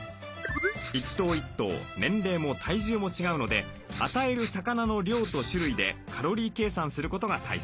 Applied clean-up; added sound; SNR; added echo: none; Writing; 9 dB; none.